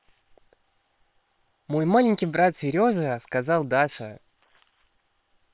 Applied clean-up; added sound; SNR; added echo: neural separator model SepFormer WHAM!.